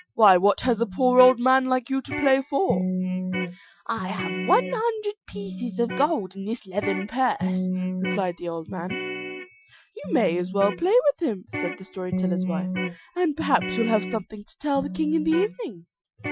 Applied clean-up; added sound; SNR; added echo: classical method Wiener filter.